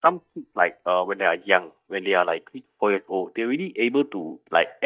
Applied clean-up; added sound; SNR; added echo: neural mask model DeepFilterNet 3.